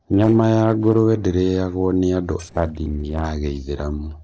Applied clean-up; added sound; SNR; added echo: neural separator model SepFormer DNS4.